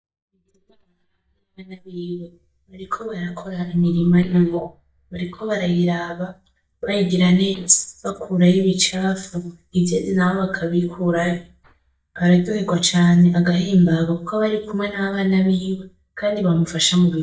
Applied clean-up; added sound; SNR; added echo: neural mask model DeepFilterNet 3.